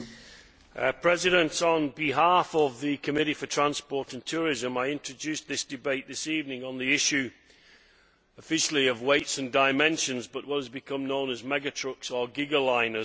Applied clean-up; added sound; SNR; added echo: none; none; none; none.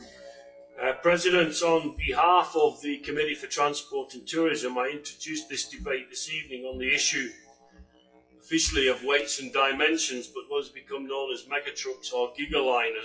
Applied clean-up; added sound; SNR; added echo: classical method WPE with log-MMSE.